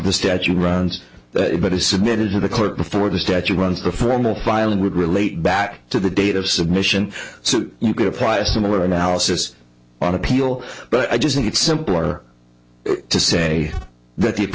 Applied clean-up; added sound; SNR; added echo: none; none; none; none.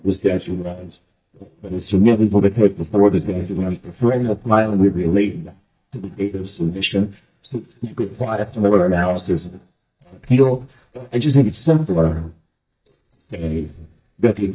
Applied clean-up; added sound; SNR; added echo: neural mask model DeepFilterNet 3.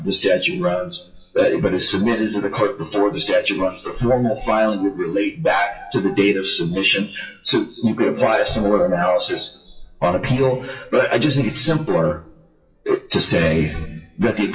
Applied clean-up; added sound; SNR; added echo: classical method WPE with log-MMSE.